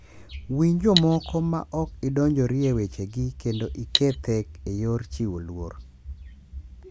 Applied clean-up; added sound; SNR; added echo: none; Cutlery, silverware; 4 dB; none.